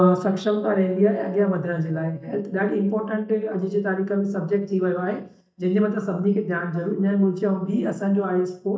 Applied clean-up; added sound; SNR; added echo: neural mask model DeepFilterNet 3.